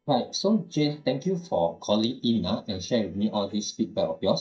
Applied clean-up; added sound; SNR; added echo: neural mask model DeepFilterNet 3.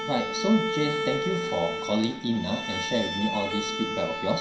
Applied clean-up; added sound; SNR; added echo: none; Bowed string instrument; 3 dB; reverberation time 0.5 s.